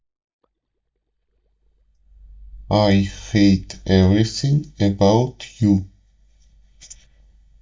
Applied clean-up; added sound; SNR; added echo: neural mask model DeepFilterNet 3.